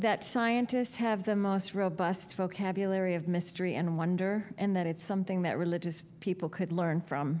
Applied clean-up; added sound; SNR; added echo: none; none; none; none.